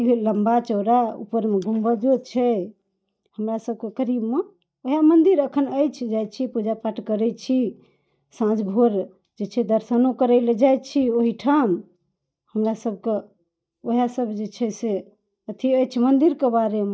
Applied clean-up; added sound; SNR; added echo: neural mask model DeepFilterNet 3.